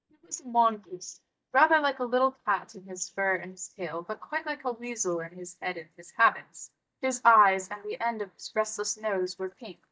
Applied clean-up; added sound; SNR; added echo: neural mask model DeepFilterNet 3.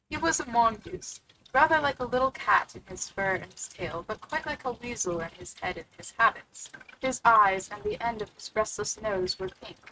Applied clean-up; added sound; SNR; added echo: neural mask model RNNoise.